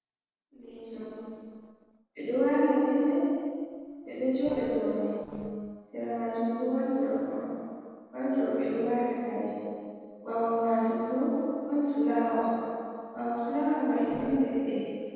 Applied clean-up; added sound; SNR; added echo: neural separator model SepFormer DNS4.